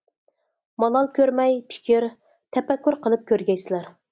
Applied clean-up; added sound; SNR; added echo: none; none; none; none.